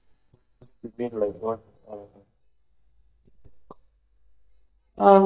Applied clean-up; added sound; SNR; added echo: neural mask model DeepFilterNet 3.